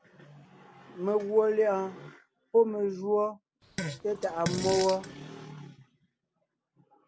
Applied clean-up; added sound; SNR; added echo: none; Fart; 6 dB; none.